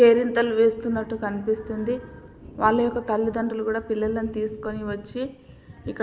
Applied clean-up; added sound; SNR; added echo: none; Thunder; 19 dB; none.